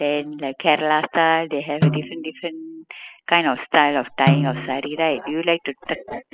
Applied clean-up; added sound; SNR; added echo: classical method spectral subtraction.